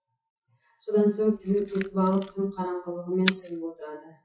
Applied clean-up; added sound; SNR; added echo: classical method WPE with log-MMSE.